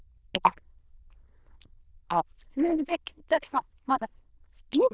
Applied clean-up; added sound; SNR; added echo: neural diffusion model UNIVERSE++.